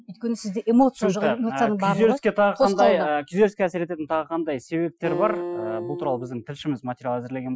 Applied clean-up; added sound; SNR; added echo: classical method Wiener filter.